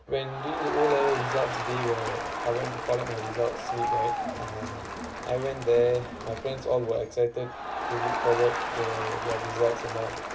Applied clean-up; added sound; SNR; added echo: none; Crowd; 3 dB; reverberation time 1.8 s.